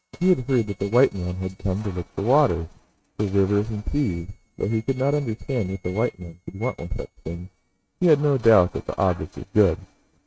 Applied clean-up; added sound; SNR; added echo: neural mask model RNNoise.